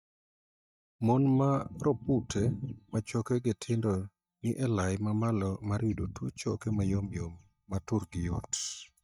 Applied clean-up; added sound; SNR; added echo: neural mask model DeepFilterNet 3.